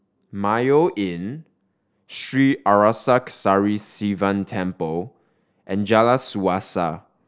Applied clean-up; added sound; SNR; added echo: none; none; none; none.